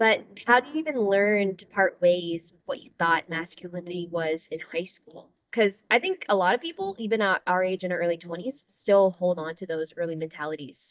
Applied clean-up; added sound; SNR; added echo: neural mask model DeepFilterNet 3.